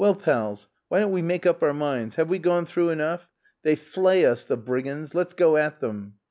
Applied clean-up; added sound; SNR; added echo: none; none; none; none.